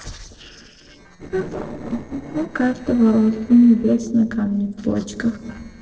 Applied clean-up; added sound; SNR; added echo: neural separator model SepFormer DNS4.